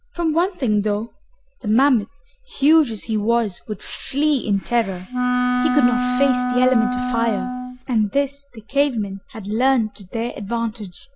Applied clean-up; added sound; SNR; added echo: none; Wind instrument, woodwind instrument; 1 dB; none.